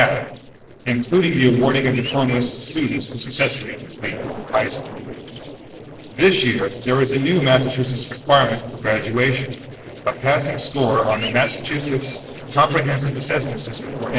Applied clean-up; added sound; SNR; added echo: neural separator model SepFormer DNS4.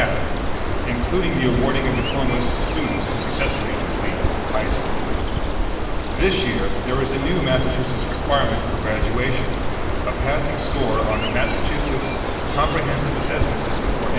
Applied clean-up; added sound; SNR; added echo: none; Bird; -3 dB; reverberation time 1.1 s.